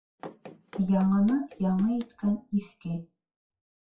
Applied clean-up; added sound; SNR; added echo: classical method WPE with log-MMSE.